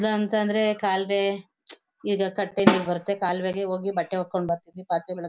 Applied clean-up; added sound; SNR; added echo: none; Snare drum; 2 dB; none.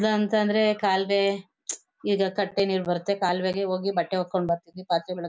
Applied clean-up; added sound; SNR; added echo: none; none; none; none.